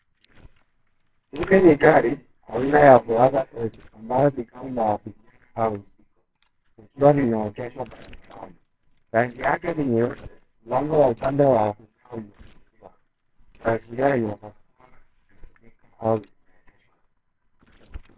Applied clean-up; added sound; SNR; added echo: neural separator model SepFormer WHAMR!.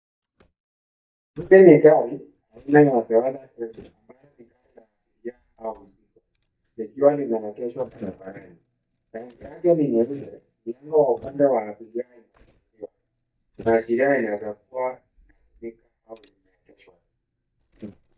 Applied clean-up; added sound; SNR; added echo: neural mask model DeepFilterNet 3.